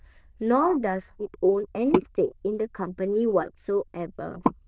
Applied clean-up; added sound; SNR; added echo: neural diffusion model UNIVERSE++.